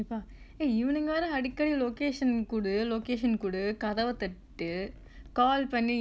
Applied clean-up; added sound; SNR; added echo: none; none; none; none.